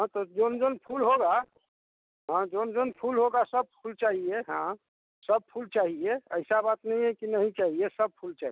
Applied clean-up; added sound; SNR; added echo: none; none; none; none.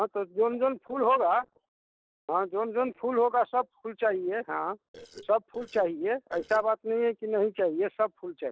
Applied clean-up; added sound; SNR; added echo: neural separator model SepFormer DNS4.